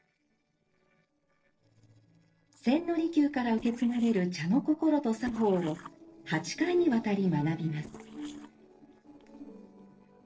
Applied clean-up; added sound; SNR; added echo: neural separator model SepFormer DNS4.